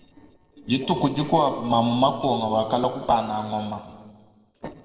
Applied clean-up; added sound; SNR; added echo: neural separator model SepFormer DNS4.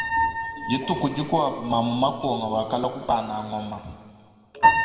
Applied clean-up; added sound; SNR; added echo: none; Piano; 2 dB; reverberation time 2.2 s.